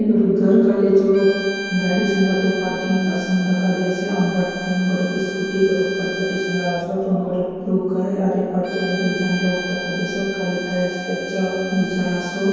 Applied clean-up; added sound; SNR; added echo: none; Bowed string instrument; 12 dB; reverberation time 2.2 s.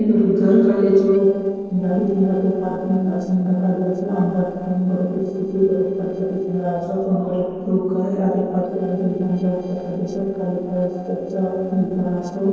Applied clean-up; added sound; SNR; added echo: neural separator model SepFormer DNS4.